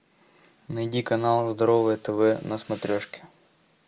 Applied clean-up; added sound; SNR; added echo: none; none; none; none.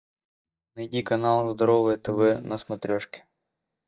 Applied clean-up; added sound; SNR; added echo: neural mask model DeepFilterNet 3.